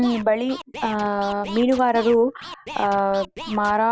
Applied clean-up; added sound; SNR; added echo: none; Scratching (performance technique); 16 dB; none.